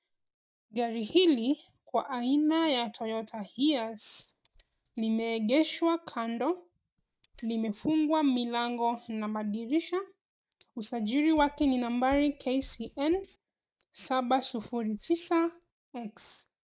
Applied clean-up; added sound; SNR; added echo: neural mask model DeepFilterNet 3.